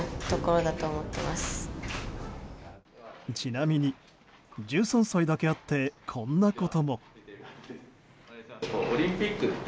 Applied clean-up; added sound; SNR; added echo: none; none; none; none.